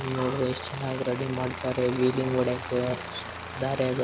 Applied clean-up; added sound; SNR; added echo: none; Aircraft; 9 dB; none.